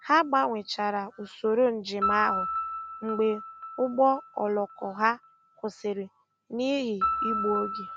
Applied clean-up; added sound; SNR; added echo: none; Piano; 7 dB; none.